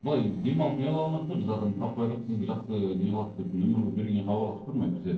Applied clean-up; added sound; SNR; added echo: neural separator model SepFormer DNS4.